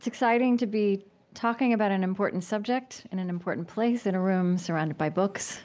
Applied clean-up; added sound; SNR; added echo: none; none; none; none.